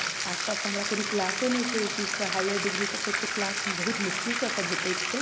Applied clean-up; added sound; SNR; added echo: none; Bathtub (filling or washing); -1 dB; none.